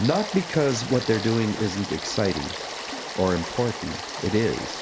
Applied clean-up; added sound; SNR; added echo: none; Stream / Frog; 8 dB; none.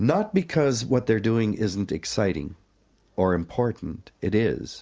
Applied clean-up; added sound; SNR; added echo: none; none; none; none.